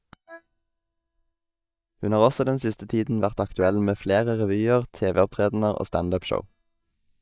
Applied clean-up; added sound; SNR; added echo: neural mask model DeepFilterNet 3.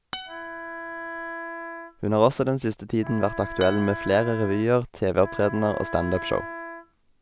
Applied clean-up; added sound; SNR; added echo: none; Wind instrument, woodwind instrument + Acoustic guitar; 10 dB; none.